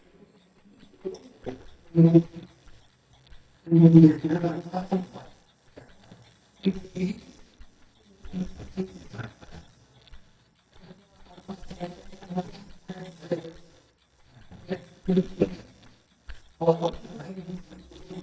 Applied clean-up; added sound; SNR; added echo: neural mask model DeepFilterNet 3.